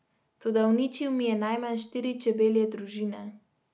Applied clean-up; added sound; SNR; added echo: none; none; none; none.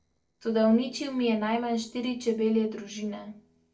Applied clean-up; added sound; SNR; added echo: neural separator model SepFormer DNS4.